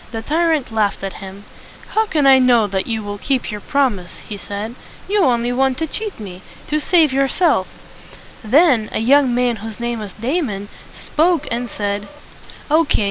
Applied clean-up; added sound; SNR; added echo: none; none; none; none.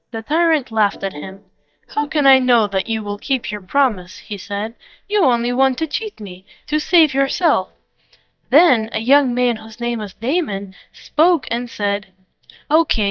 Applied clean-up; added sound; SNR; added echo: neural mask model DeepFilterNet 3.